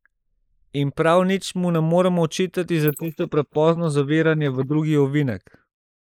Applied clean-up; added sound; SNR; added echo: neural mask model Resemble Enhance denoiser.